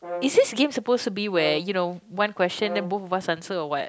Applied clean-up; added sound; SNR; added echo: none; Brass instrument; 13 dB; none.